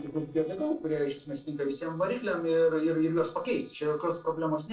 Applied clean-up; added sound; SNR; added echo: neural separator model SepFormer DNS4.